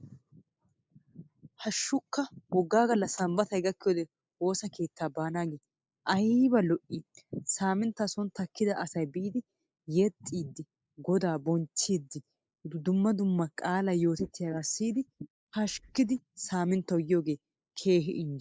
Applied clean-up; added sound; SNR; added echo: neural mask model Resemble Enhance denoiser.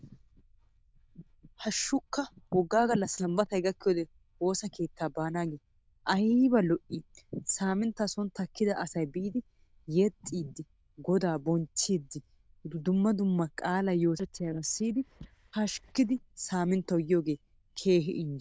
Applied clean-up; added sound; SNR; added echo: neural diffusion model UNIVERSE++.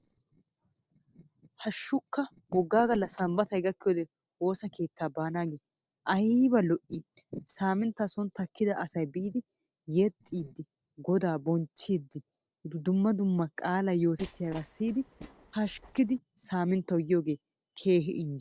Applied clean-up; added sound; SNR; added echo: neural separator model SepFormer DNS4.